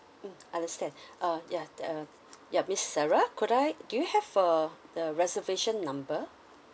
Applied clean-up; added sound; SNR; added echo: none; none; none; none.